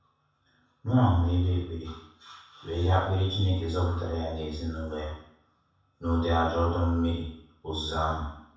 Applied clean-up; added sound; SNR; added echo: none; none; none; reverberation time 0.7 s.